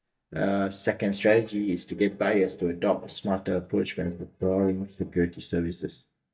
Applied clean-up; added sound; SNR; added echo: neural mask model DeepFilterNet 3.